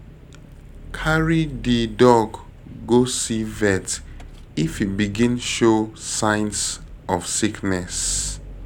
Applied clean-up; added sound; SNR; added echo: none; Engine; 15 dB; none.